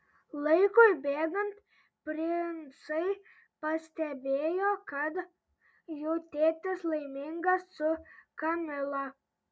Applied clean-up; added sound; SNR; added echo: none; none; none; none.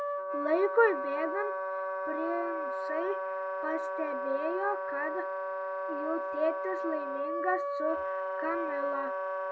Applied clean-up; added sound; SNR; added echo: none; Wind instrument, woodwind instrument; 0 dB; none.